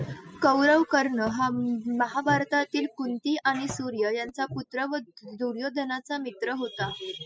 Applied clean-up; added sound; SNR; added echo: classical method spectral subtraction.